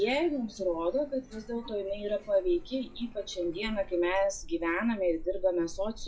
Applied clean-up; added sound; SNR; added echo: classical method WPE with log-MMSE.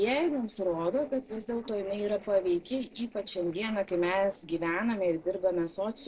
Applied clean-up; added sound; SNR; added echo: neural separator model SepFormer DNS4.